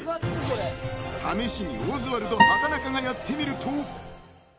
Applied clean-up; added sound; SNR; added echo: none; Acoustic guitar; -4 dB; none.